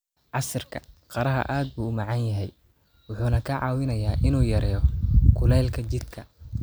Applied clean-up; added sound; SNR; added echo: none; none; none; none.